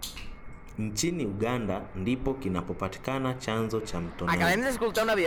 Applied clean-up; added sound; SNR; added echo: none; Fixed-wing aircraft, airplane; 1 dB; none.